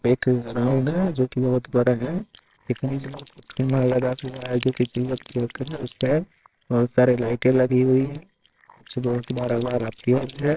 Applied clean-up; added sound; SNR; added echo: neural separator model SepFormer WHAMR!.